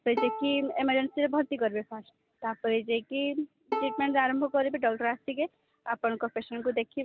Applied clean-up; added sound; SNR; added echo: none; Bowed string instrument; 11 dB; none.